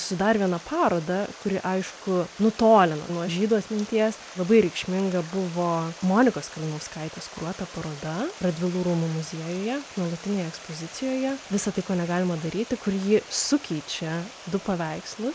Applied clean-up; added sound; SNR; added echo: none; Stream; 17 dB; none.